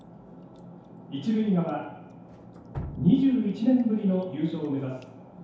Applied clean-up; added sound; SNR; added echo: none; Drip; 19 dB; reverberation time 0.8 s.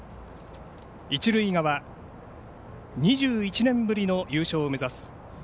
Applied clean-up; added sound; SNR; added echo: none; none; none; none.